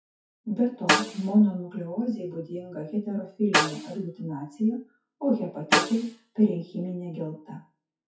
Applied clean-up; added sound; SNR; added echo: classical method WPE with log-MMSE.